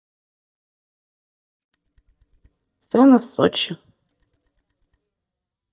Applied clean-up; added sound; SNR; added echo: neural mask model DeepFilterNet 3.